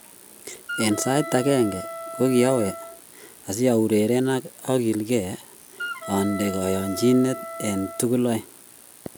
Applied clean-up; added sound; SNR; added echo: none; Wind instrument, woodwind instrument; 11 dB; none.